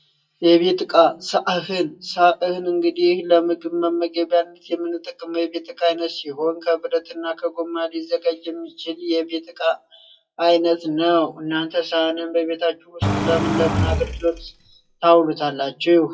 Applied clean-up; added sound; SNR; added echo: classical method WPE with log-MMSE.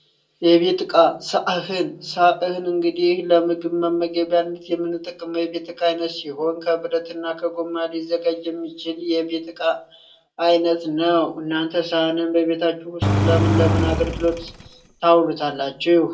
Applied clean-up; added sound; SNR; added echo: none; Engine; 0 dB; reverberation time 0.2 s.